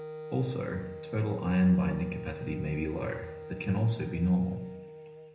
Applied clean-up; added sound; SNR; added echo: none; Wind instrument, woodwind instrument; 12 dB; reverberation time 0.7 s.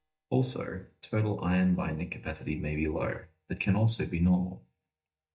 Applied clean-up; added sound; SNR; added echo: neural mask model DeepFilterNet 3.